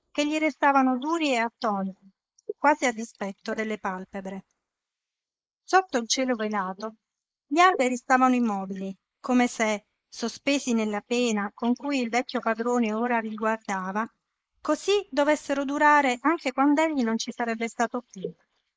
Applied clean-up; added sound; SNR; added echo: neural mask model Resemble Enhance denoiser.